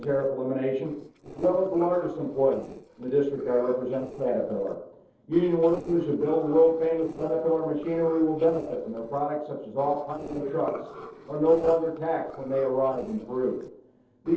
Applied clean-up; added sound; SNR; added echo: neural separator model SepFormer DNS4.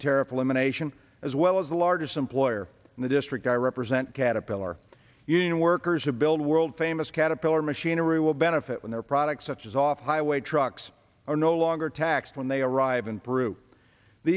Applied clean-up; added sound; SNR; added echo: none; none; none; none.